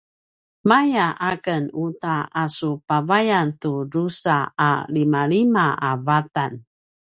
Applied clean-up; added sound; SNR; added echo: none; none; none; none.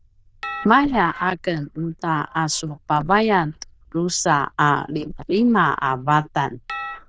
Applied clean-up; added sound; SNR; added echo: neural diffusion model UNIVERSE++.